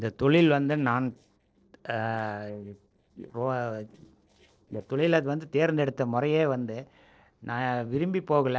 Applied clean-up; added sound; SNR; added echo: neural separator model SepFormer DNS4.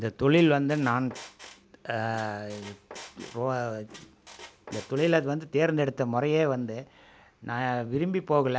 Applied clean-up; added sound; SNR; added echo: none; Squeak; 19 dB; none.